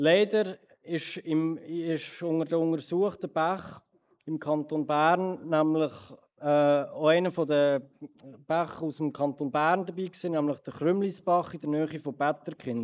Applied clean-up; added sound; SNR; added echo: neural mask model Resemble Enhance denoiser.